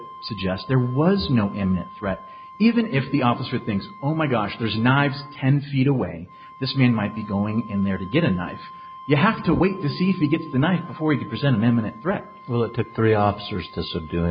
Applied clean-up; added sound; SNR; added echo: none; Wind instrument, woodwind instrument; 19 dB; none.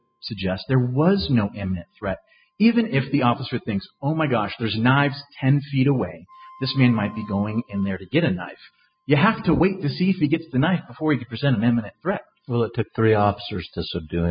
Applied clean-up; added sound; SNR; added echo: classical method spectral subtraction.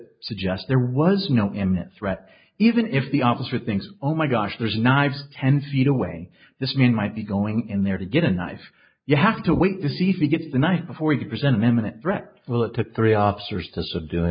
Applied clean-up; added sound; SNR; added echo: neural mask model Resemble Enhance denoiser.